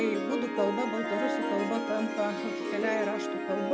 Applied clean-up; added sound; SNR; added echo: none; Harp; 0 dB; none.